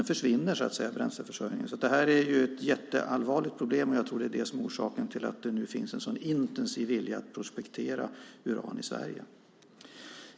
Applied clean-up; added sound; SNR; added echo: none; none; none; none.